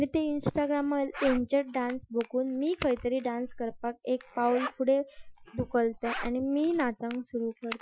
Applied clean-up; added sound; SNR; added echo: classical method Wiener filter.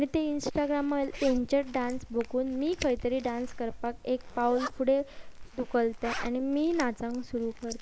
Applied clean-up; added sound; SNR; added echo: neural mask model Resemble Enhance denoiser.